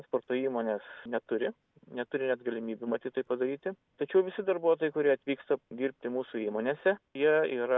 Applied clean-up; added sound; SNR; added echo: none; none; none; none.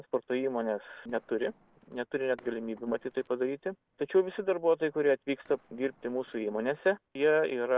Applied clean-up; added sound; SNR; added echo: neural separator model SepFormer DNS4.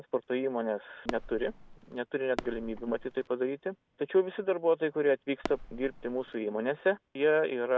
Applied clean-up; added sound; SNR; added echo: none; Fireworks; 11 dB; none.